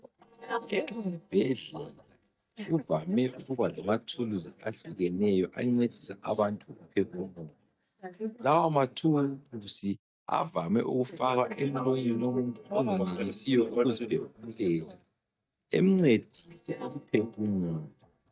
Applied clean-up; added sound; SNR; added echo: neural mask model DeepFilterNet 3.